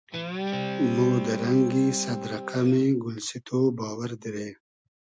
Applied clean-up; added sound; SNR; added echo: none; Guitar; 6 dB; none.